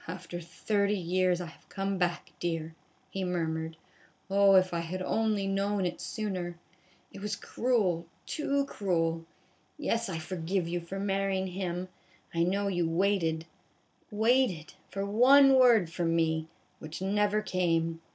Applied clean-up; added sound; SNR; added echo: none; none; none; none.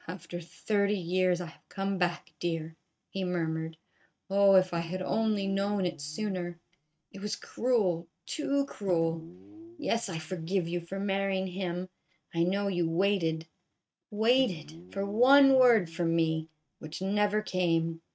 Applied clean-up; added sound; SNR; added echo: neural mask model RNNoise.